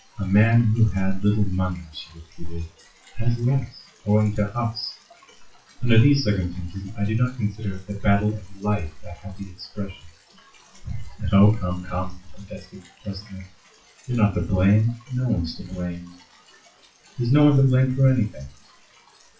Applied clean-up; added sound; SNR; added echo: classical method WPE with log-MMSE.